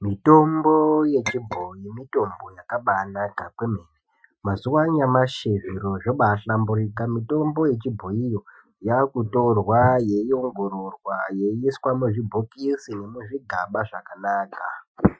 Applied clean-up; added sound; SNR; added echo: classical method Wiener filter.